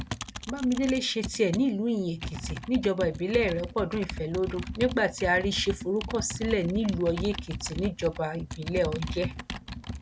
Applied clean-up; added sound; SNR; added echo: none; Computer keyboard; 9 dB; none.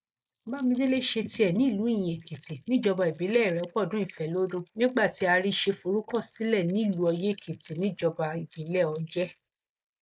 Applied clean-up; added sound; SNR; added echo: neural mask model Resemble Enhance denoiser.